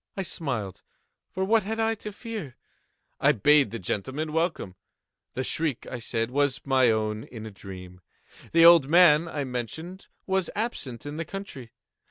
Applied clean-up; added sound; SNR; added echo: none; none; none; none.